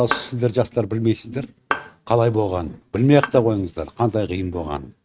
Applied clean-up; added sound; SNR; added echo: neural mask model RNNoise.